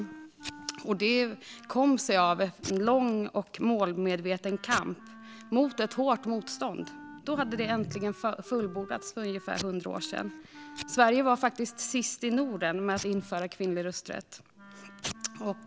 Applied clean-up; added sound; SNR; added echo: none; Wind instrument, woodwind instrument + Packing tape, duct tape / Tearing; 16 dB; none.